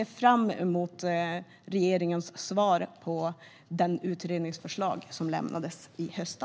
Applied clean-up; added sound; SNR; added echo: none; none; none; none.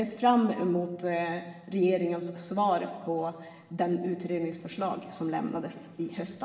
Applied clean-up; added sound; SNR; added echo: none; none; none; reverberation time 1.1 s.